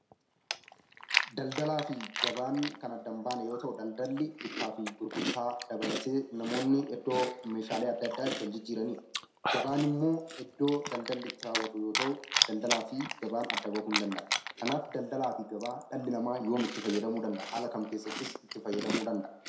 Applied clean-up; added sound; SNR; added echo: none; Chewing, mastication; 4 dB; reverberation time 0.6 s.